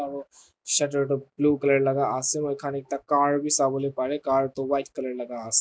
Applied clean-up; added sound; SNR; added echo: none; none; none; none.